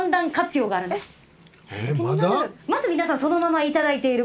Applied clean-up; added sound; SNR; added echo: none; none; none; none.